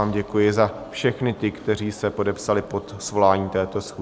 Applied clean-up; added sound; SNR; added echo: none; none; none; none.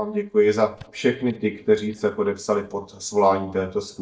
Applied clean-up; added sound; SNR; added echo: neural mask model DeepFilterNet 3.